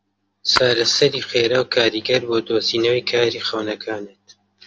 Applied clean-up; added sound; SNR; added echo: none; Splash, splatter; 11 dB; none.